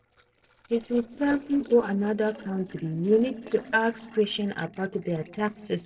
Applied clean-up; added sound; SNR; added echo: neural separator model SepFormer DNS4.